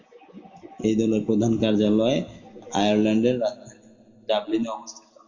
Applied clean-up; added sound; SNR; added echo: none; none; none; reverberation time 1.2 s.